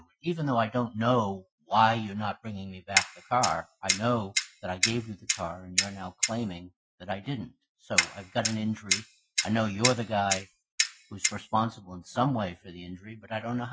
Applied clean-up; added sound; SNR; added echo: classical method Wiener filter.